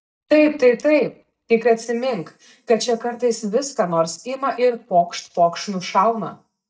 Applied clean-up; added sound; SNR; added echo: neural mask model DeepFilterNet 3.